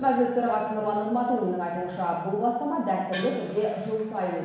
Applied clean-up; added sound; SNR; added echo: none; Gong; 13 dB; reverberation time 1.1 s.